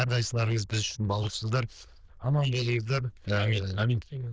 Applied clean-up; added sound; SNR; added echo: neural diffusion model UNIVERSE++.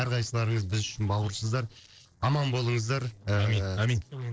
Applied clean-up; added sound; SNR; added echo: neural separator model SepFormer DNS4.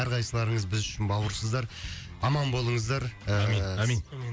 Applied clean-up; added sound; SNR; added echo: none; none; none; none.